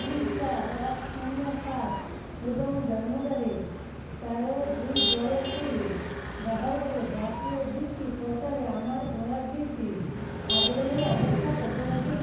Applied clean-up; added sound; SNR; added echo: none; Motor vehicle (road); 4 dB; reverberation time 0.9 s.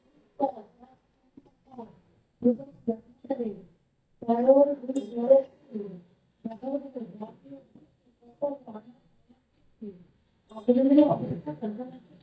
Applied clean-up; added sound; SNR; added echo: neural mask model DeepFilterNet 3.